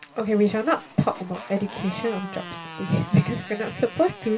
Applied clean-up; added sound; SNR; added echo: none; Motorcycle; 14 dB; reverberation time 0.2 s.